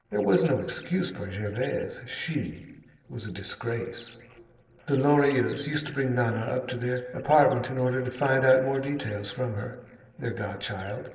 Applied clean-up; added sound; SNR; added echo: neural separator model SepFormer DNS4.